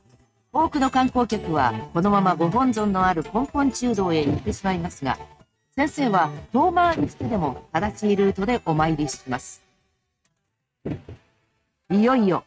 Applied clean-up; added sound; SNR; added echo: neural mask model RNNoise.